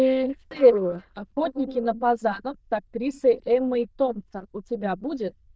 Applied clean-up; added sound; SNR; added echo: neural diffusion model UNIVERSE++.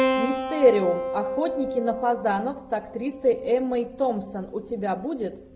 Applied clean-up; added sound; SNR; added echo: none; Keyboard (musical); 6 dB; none.